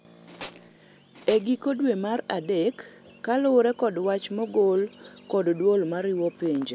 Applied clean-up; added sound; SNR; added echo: none; Tools; 18 dB; none.